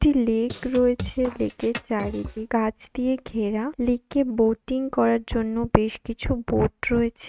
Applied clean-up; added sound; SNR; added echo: neural mask model RNNoise.